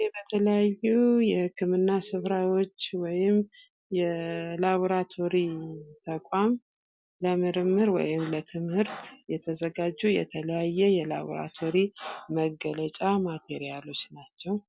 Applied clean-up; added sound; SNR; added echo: none; none; none; none.